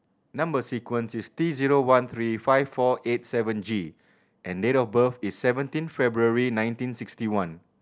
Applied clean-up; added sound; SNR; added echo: none; none; none; none.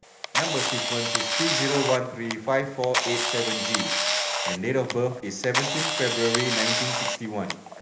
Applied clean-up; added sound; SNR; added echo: none; Camera; -1 dB; reverberation time 0.8 s.